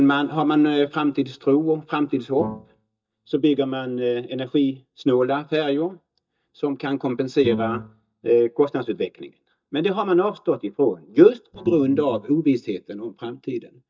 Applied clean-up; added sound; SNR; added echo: neural mask model DeepFilterNet 3.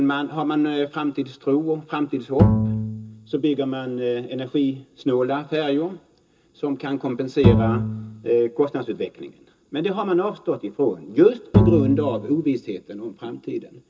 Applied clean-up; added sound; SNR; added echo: none; Bowed string instrument; -2 dB; reverberation time 0.2 s.